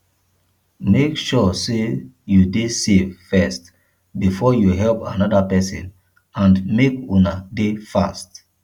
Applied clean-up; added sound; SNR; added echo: none; none; none; none.